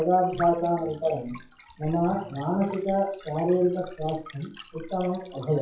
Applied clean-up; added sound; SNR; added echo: classical method WPE with log-MMSE.